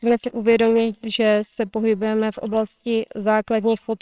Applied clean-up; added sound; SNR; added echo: neural separator model SepFormer WHAMR!.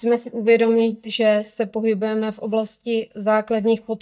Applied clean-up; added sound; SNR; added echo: neural mask model DeepFilterNet 3.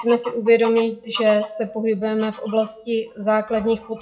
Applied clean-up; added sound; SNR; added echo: classical method WPE with log-MMSE.